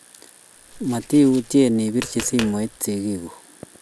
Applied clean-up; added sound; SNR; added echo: none; Tap; 15 dB; none.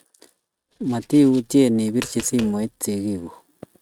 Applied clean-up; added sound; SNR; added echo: neural mask model RNNoise.